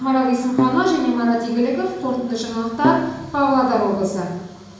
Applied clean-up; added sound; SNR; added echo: none; Keyboard (musical); 2 dB; reverberation time 1.0 s.